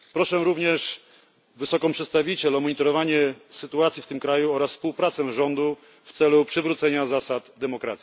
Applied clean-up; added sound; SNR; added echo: none; none; none; none.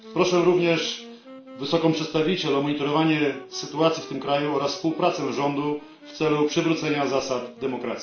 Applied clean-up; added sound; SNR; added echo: none; Wind instrument, woodwind instrument; 19 dB; reverberation time 0.4 s.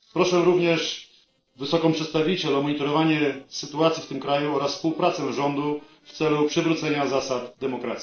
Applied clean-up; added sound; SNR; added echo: neural separator model SepFormer DNS4.